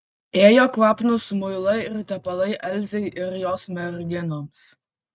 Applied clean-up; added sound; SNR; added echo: neural mask model RNNoise.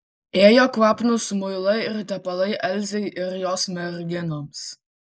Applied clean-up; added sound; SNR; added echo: neural mask model Resemble Enhance denoiser.